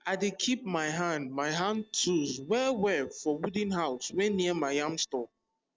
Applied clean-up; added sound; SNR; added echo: neural separator model SepFormer DNS4.